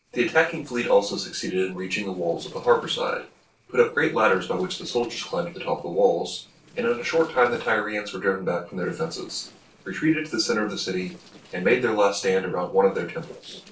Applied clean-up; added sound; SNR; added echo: neural separator model SepFormer DNS4.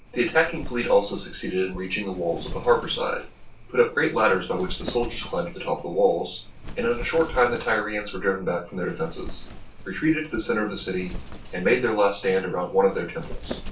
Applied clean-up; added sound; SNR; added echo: none; Wind; 12 dB; reverberation time 0.2 s.